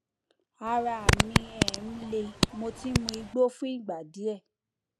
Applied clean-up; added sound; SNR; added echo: none; Fart; -4 dB; none.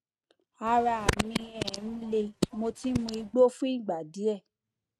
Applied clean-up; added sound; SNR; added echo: neural mask model RNNoise.